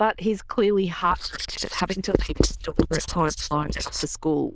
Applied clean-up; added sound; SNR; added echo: neural diffusion model UNIVERSE++.